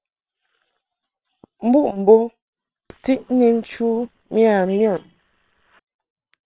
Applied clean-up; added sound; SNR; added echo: neural separator model SepFormer WHAM!.